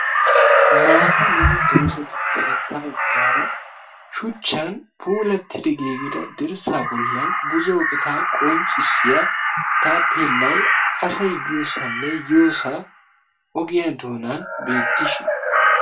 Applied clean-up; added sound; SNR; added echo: none; Crow; -4 dB; reverberation time 0.2 s.